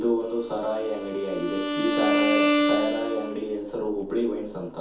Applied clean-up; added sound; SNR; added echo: none; Bowed string instrument; 0 dB; reverberation time 0.6 s.